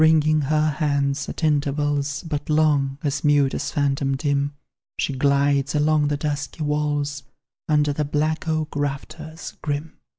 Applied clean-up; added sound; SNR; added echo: none; none; none; none.